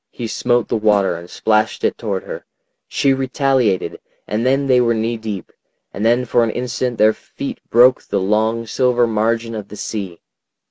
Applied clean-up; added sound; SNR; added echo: neural mask model Resemble Enhance denoiser.